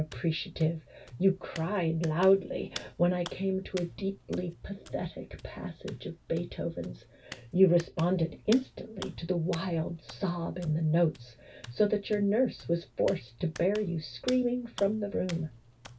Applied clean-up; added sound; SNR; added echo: none; Hands; 18 dB; reverberation time 0.1 s.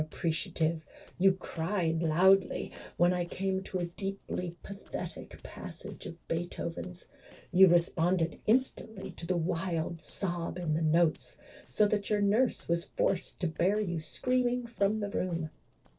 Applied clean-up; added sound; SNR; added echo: neural separator model SepFormer DNS4.